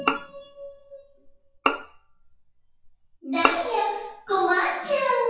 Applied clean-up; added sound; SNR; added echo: classical method WPE with log-MMSE.